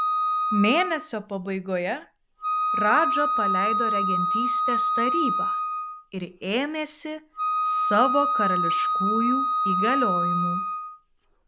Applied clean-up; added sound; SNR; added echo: none; Wind instrument, woodwind instrument; -2 dB; none.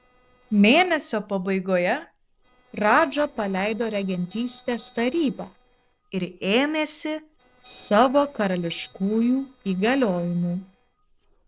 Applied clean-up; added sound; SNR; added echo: neural separator model SepFormer DNS4.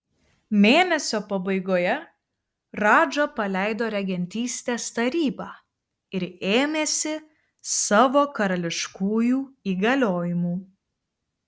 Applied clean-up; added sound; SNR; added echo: none; none; none; none.